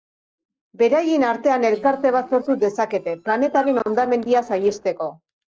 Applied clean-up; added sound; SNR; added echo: neural separator model SepFormer DNS4.